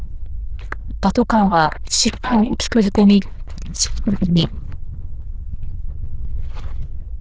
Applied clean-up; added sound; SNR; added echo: neural diffusion model UNIVERSE++.